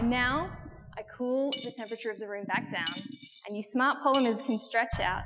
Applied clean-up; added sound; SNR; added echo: classical method Wiener filter.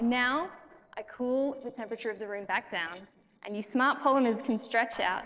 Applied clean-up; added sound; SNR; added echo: neural separator model SepFormer DNS4.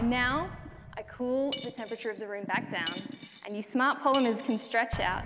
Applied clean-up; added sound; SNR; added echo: none; Cutlery, silverware / Dishes, pots, and pans + Explosion; 12 dB; none.